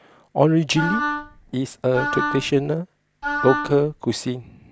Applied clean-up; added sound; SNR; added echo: none; Wind instrument, woodwind instrument; 4 dB; none.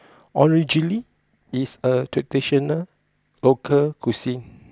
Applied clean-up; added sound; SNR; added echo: none; none; none; none.